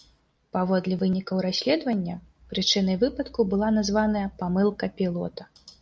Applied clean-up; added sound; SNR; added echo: none; none; none; none.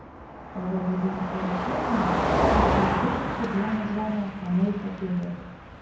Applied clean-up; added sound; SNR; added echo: none; Car passing by; -1 dB; reverberation time 0.9 s.